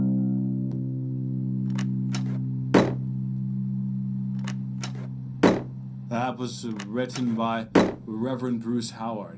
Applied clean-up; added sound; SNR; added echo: none; Slam; 1 dB; reverberation time 0.3 s.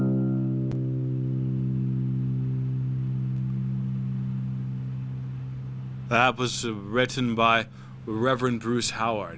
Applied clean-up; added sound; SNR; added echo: none; none; none; none.